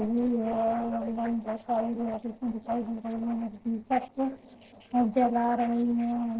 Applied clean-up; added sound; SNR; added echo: neural separator model SepFormer DNS4.